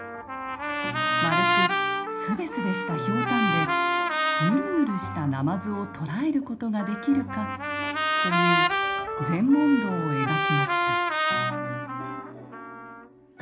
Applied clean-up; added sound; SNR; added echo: none; Trumpet; -1 dB; reverberation time 0.4 s.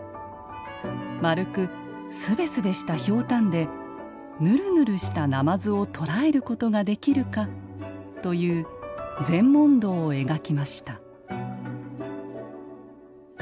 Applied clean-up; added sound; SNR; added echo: none; none; none; none.